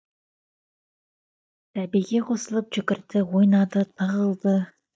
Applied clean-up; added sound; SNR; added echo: neural mask model DeepFilterNet 3.